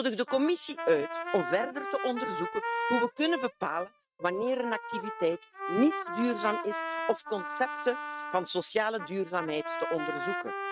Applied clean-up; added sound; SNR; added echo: neural mask model RNNoise.